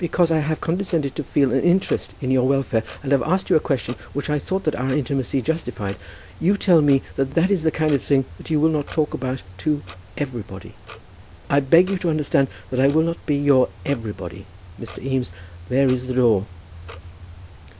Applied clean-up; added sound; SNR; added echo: none; Clock; 19 dB; none.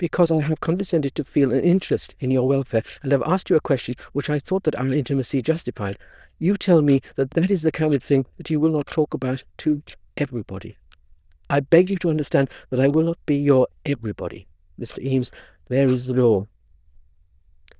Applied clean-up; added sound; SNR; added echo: neural diffusion model UNIVERSE++.